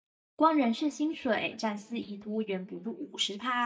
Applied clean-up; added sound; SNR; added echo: neural mask model DeepFilterNet 3.